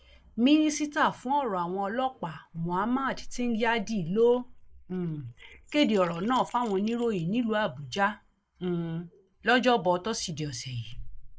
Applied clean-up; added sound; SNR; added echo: neural mask model Resemble Enhance denoiser.